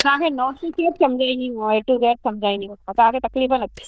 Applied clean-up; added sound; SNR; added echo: neural diffusion model UNIVERSE++.